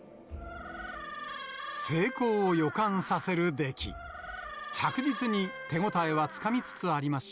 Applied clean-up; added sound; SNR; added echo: none; Door; 10 dB; none.